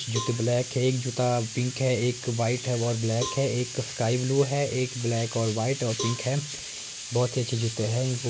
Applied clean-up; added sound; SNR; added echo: none; Cowbell; 15 dB; none.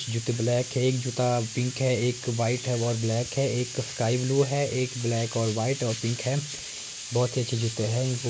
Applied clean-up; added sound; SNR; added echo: none; none; none; none.